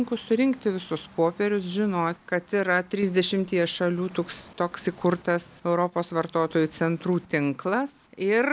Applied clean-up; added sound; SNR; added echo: none; none; none; none.